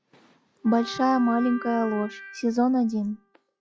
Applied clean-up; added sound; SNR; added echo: classical method log-MMSE.